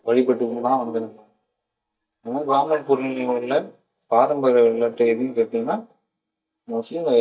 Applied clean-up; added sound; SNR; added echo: neural mask model DeepFilterNet 3.